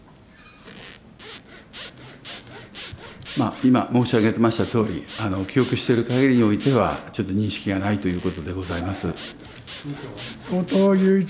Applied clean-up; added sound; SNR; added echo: none; Zipper (clothing) / Sawing; 17 dB; none.